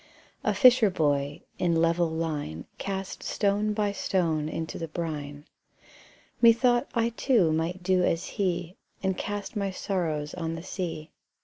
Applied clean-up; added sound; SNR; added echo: none; none; none; none.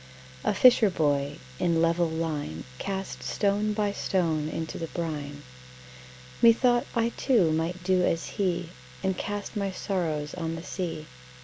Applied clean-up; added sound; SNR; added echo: none; Domestic sounds, home sounds; 20 dB; none.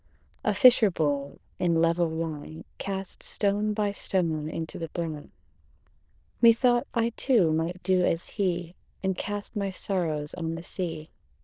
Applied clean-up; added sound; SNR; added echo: neural diffusion model UNIVERSE++.